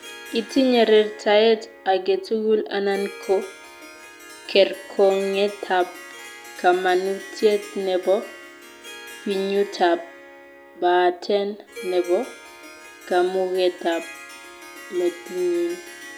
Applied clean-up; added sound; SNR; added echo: none; Harp; 18 dB; none.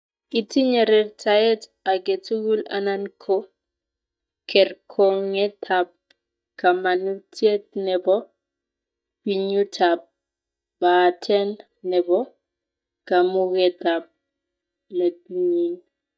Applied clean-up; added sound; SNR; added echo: neural mask model DeepFilterNet 3.